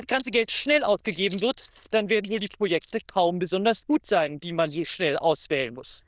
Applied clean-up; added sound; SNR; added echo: neural diffusion model UNIVERSE++.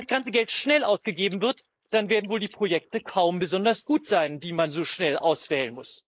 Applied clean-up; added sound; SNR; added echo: neural mask model Resemble Enhance denoiser.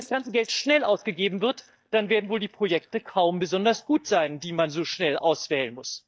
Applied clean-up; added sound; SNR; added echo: neural mask model DeepFilterNet 3.